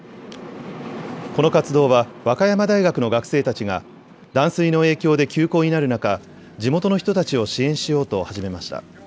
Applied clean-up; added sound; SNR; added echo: none; none; none; none.